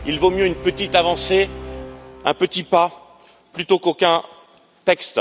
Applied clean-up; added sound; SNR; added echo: none; Brass instrument; 16 dB; none.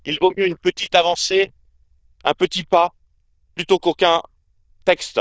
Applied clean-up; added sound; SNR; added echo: neural diffusion model UNIVERSE++.